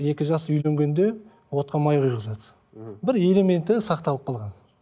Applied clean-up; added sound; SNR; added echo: none; none; none; none.